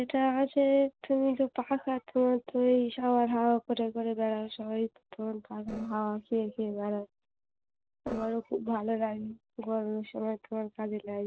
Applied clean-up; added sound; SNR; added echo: neural separator model SepFormer DNS4.